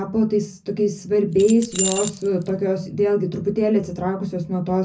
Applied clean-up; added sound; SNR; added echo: none; Keys jangling; 7 dB; reverberation time 0.4 s.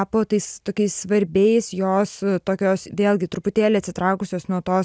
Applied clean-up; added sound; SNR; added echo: none; none; none; none.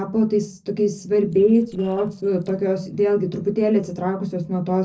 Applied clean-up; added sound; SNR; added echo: neural separator model SepFormer DNS4.